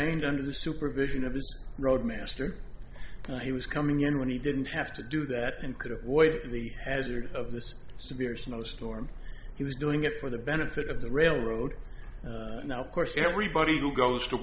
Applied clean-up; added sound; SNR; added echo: none; none; none; none.